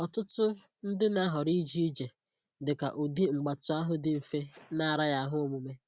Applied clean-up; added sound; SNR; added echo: none; none; none; none.